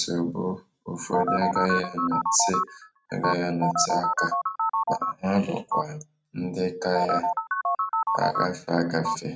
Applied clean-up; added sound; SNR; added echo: neural mask model RNNoise.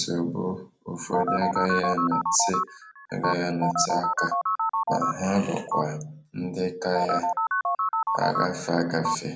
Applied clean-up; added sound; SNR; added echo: none; Telephone; -1 dB; none.